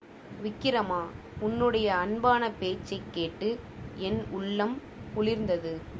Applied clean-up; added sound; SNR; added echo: none; none; none; none.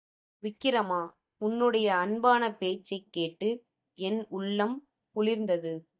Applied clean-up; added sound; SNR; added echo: neural mask model DeepFilterNet 3.